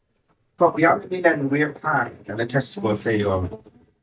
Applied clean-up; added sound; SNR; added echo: neural mask model DeepFilterNet 3.